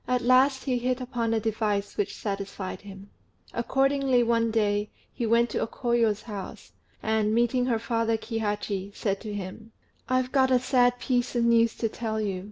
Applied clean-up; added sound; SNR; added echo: none; none; none; none.